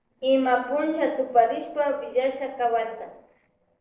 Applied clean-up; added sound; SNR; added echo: neural separator model SepFormer DNS4.